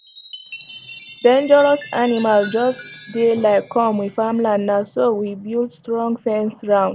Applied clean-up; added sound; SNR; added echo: none; Chime; 19 dB; none.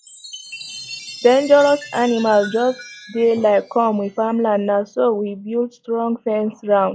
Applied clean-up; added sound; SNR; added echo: classical method log-MMSE.